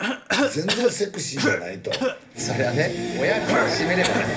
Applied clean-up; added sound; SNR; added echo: none; Cough; 2 dB; reverberation time 0.3 s.